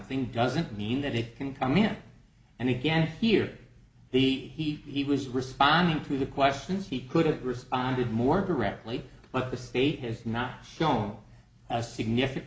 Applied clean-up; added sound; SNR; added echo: none; none; none; none.